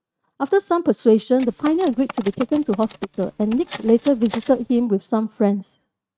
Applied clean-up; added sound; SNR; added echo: neural mask model RNNoise.